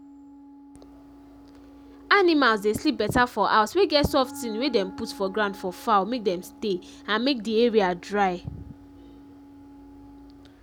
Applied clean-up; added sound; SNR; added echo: none; Wind instrument, woodwind instrument; 20 dB; none.